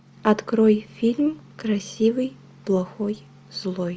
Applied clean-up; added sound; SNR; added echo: none; none; none; none.